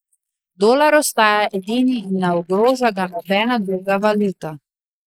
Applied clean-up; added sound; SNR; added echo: neural mask model Resemble Enhance denoiser.